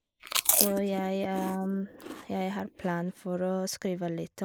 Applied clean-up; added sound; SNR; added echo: neural mask model Resemble Enhance denoiser.